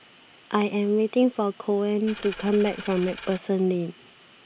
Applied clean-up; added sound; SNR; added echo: none; Coin (dropping); 14 dB; none.